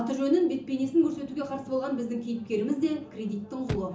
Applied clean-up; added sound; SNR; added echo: none; Chirp, tweet / Slam / Car; 16 dB; reverberation time 0.8 s.